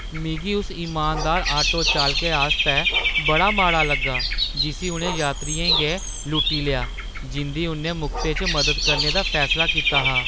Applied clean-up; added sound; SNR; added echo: none; Bird / Dog; -2 dB; none.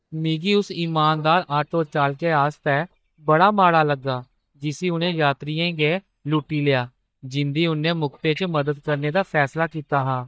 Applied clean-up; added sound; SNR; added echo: neural mask model DeepFilterNet 3.